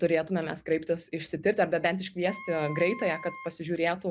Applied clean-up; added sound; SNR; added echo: none; Wind instrument, woodwind instrument; 15 dB; none.